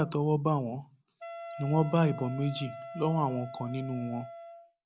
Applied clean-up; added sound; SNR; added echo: none; Wind instrument, woodwind instrument; 14 dB; none.